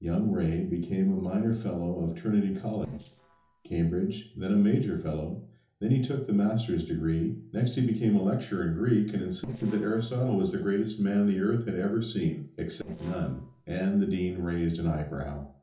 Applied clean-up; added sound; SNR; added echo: neural separator model SepFormer DNS4.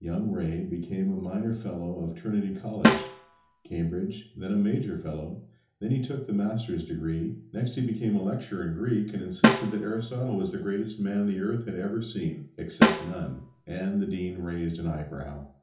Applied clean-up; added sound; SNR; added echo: none; Snare drum; -3 dB; reverberation time 0.6 s.